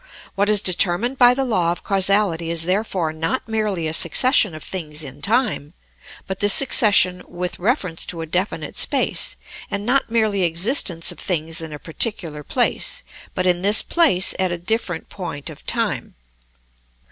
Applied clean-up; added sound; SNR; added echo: none; none; none; none.